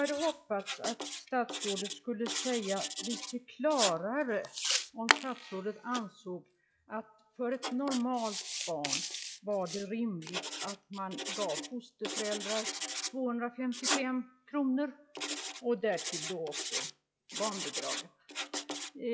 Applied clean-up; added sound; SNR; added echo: classical method log-MMSE.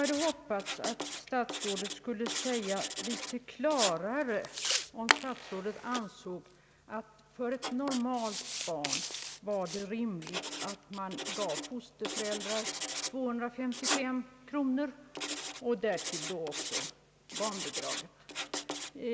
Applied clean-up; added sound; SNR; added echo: none; Writing; 3 dB; none.